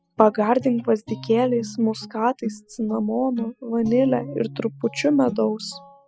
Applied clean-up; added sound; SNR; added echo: classical method spectral subtraction.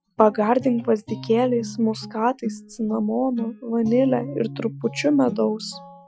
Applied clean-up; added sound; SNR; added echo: classical method Wiener filter.